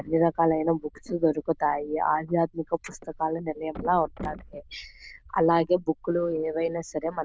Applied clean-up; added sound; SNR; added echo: neural diffusion model UNIVERSE++.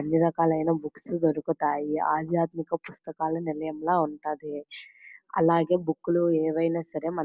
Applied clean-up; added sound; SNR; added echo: none; none; none; none.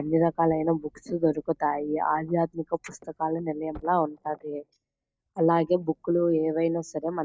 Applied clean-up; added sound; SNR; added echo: neural mask model DeepFilterNet 3.